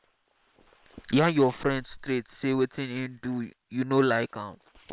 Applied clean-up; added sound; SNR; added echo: neural separator model SepFormer WHAM!.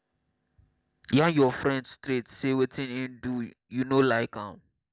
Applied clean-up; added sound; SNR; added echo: none; none; none; none.